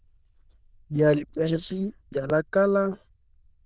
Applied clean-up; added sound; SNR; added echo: neural diffusion model UNIVERSE++.